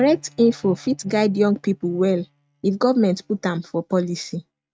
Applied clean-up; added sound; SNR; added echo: neural mask model RNNoise.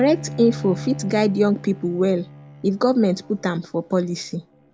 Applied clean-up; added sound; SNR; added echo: none; Bowed string instrument; 15 dB; none.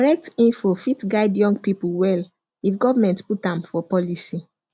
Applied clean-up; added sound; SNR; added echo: none; none; none; none.